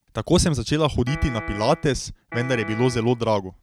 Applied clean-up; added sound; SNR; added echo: none; Piano; 13 dB; none.